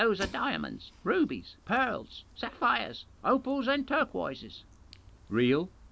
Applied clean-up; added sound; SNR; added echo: none; Fire; 20 dB; none.